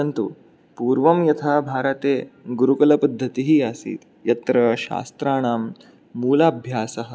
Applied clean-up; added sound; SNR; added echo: none; none; none; none.